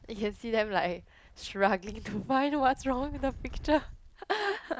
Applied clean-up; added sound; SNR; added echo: none; Wind; 15 dB; none.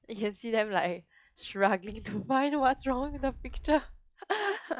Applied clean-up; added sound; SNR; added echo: classical method log-MMSE.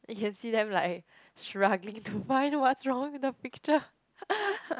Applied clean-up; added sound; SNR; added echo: none; none; none; none.